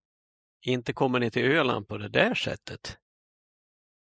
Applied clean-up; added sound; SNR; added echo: neural mask model Resemble Enhance denoiser.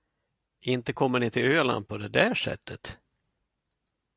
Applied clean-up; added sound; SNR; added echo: none; none; none; none.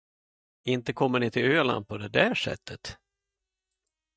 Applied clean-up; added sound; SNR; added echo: neural mask model DeepFilterNet 3.